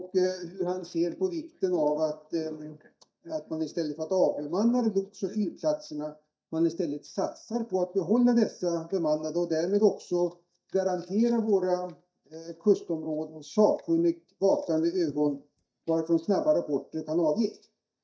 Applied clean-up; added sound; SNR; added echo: neural mask model DeepFilterNet 3.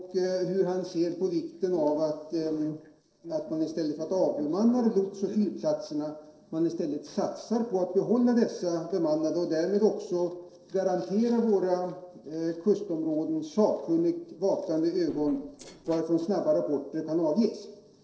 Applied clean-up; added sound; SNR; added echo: neural separator model SepFormer DNS4.